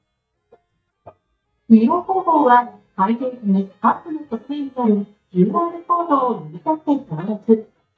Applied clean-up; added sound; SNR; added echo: neural mask model DeepFilterNet 3.